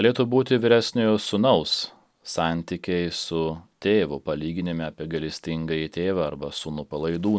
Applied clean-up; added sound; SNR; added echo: none; none; none; none.